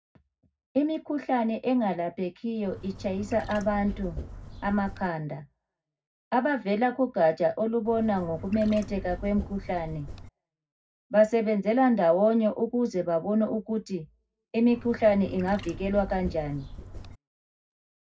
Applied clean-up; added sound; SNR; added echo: none; Trickle, dribble / Chirp, tweet; 12 dB; reverberation time 0.3 s.